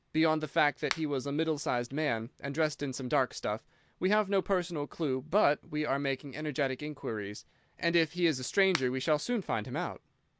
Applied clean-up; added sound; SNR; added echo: none; Finger snapping; 12 dB; none.